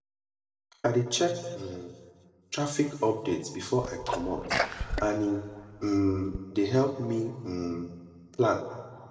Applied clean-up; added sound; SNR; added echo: neural separator model SepFormer DNS4.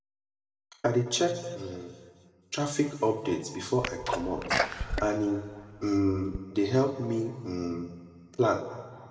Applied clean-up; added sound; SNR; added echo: none; Sneeze; 4 dB; reverberation time 1.6 s.